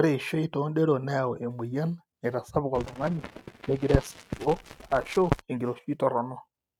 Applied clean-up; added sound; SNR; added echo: neural mask model RNNoise.